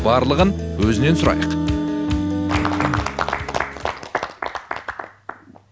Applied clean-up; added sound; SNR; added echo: none; Wind instrument, woodwind instrument; 3 dB; none.